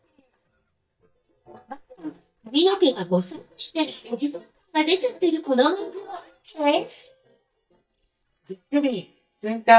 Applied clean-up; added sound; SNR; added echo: neural mask model DeepFilterNet 3.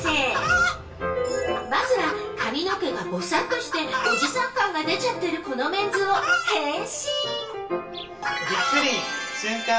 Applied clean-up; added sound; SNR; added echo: none; Chicken, rooster; 4 dB; reverberation time 0.3 s.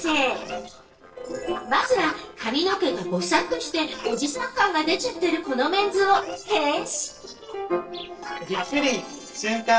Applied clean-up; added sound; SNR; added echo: neural separator model SepFormer DNS4.